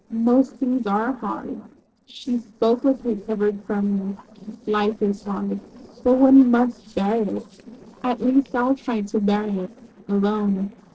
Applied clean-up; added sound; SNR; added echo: neural separator model SepFormer DNS4.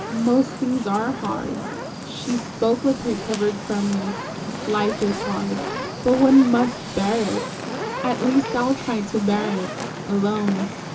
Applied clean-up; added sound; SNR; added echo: none; Fire; 7 dB; reverberation time 0.2 s.